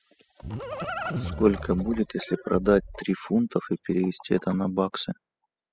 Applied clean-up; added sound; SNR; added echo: classical method spectral subtraction.